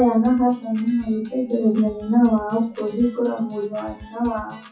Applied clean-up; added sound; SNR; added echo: classical method WPE with log-MMSE.